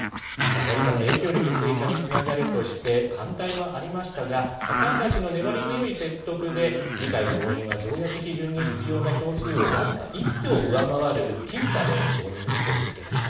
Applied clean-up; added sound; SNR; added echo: none; Growling; 1 dB; reverberation time 0.9 s.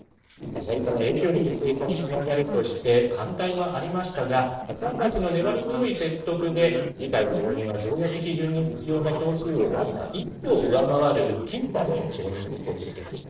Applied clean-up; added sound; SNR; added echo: neural separator model SepFormer DNS4.